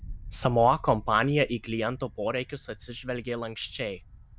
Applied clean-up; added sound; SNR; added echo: none; Wind; 16 dB; none.